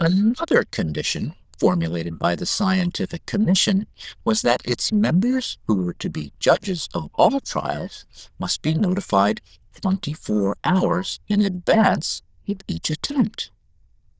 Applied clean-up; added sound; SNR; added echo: neural diffusion model UNIVERSE++.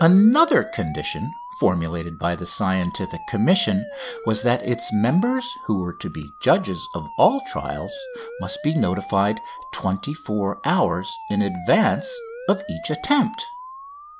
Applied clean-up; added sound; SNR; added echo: none; Siren; 14 dB; none.